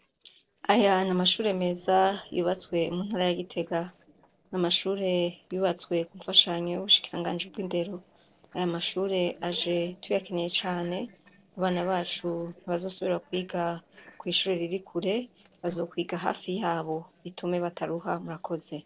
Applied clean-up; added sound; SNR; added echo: neural separator model SepFormer DNS4.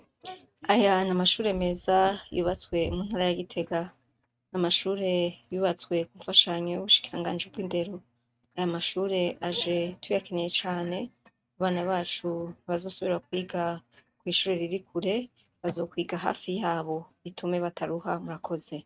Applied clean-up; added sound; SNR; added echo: neural mask model RNNoise.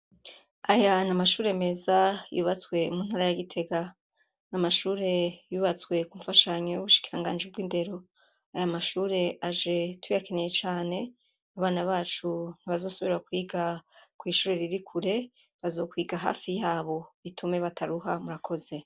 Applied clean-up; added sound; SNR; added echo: none; none; none; none.